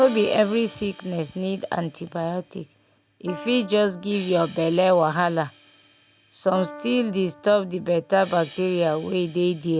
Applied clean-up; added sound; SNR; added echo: none; Crash cymbal + Piano; 19 dB; none.